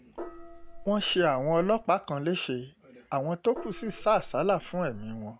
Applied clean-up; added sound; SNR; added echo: none; Gong; 13 dB; none.